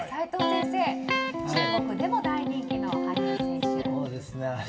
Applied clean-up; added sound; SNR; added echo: none; Electric guitar; -4 dB; reverberation time 2.7 s.